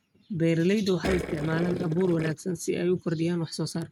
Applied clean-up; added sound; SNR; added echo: neural mask model RNNoise.